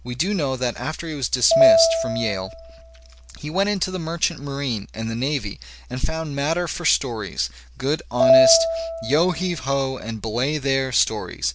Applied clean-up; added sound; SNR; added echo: none; Piano; -4 dB; none.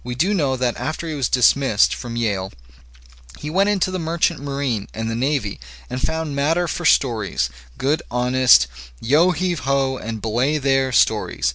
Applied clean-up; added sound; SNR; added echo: none; none; none; none.